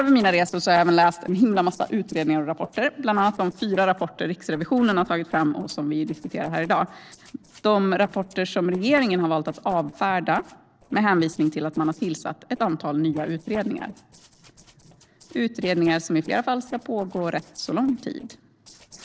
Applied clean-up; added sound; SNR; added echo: neural separator model SepFormer DNS4.